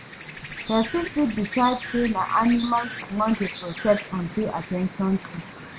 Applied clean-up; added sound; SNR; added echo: none; Insect; 12 dB; none.